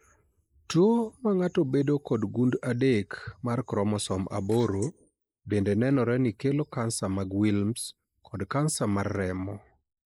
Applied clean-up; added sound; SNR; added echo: neural mask model Resemble Enhance denoiser.